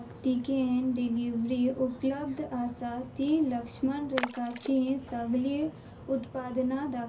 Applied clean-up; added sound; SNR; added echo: none; Splash, splatter; 14 dB; reverberation time 0.4 s.